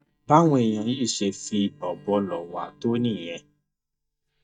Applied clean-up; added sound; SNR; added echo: neural mask model DeepFilterNet 3.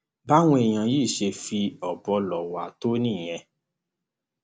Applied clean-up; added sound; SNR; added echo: none; none; none; none.